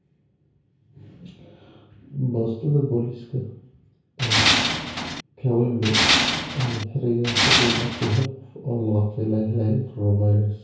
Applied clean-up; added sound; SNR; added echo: none; Tools; -3 dB; reverberation time 0.6 s.